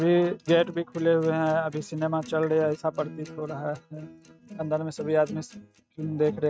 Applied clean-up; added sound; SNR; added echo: neural mask model RNNoise.